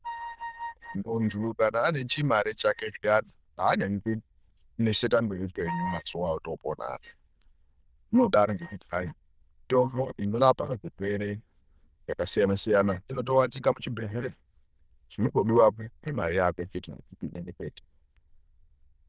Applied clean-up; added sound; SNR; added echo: neural diffusion model UNIVERSE++.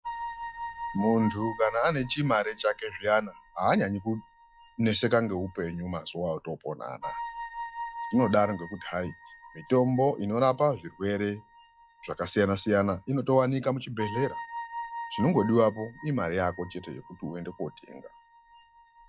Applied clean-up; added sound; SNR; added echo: classical method log-MMSE.